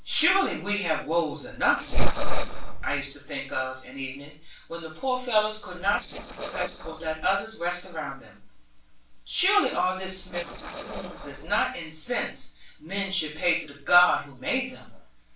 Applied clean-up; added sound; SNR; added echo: neural separator model SepFormer DNS4.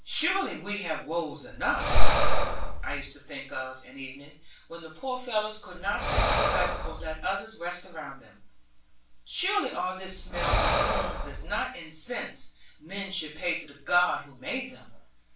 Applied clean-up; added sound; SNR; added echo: none; Breathing; 4 dB; reverberation time 0.3 s.